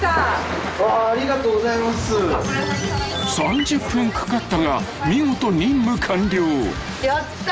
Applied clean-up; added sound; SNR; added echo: none; Thunder / Rain + Bowed string instrument; 13 dB; none.